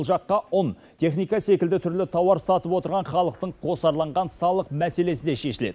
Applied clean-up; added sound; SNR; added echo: none; none; none; none.